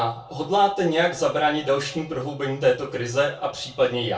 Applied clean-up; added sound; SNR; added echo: none; none; none; reverberation time 0.2 s.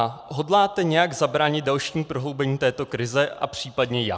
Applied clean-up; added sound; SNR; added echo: none; none; none; none.